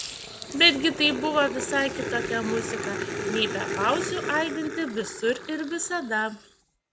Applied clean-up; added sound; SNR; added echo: none; Growling; 6 dB; none.